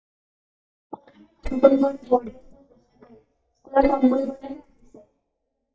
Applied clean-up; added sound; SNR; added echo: neural mask model DeepFilterNet 3.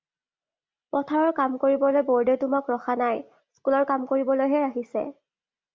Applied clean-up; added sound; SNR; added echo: none; none; none; none.